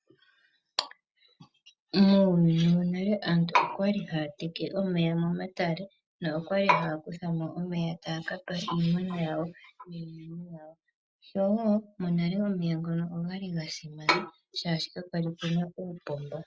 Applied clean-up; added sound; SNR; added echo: none; none; none; none.